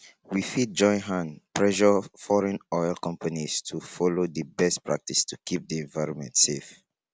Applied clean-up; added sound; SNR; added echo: none; none; none; none.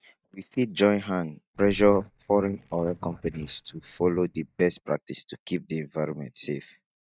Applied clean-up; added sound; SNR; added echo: neural mask model DeepFilterNet 3.